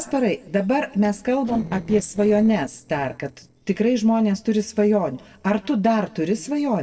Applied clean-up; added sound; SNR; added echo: neural separator model SepFormer DNS4.